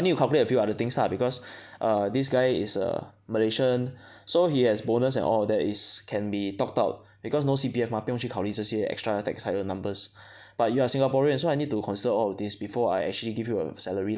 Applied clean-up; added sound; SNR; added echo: none; none; none; none.